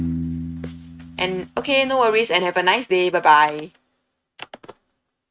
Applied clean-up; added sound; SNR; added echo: neural mask model RNNoise.